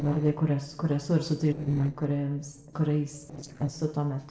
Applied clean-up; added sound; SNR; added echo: neural separator model SepFormer DNS4.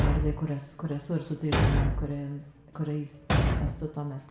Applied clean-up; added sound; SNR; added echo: none; Thump, thud; -3 dB; reverberation time 0.7 s.